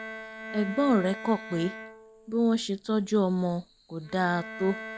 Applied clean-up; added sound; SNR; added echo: none; Bowed string instrument; 14 dB; none.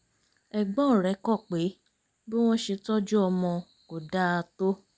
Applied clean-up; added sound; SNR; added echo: none; none; none; none.